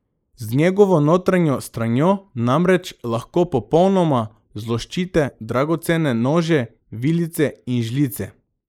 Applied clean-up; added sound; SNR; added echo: neural mask model Resemble Enhance denoiser.